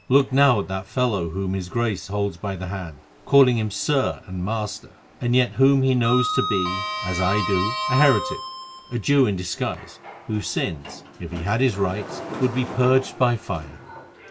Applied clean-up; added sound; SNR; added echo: none; Sliding door; 10 dB; none.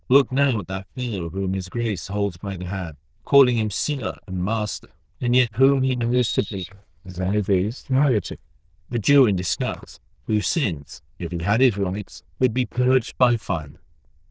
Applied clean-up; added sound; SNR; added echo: neural diffusion model UNIVERSE++.